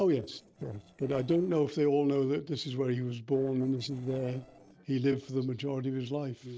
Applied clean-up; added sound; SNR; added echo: neural separator model SepFormer DNS4.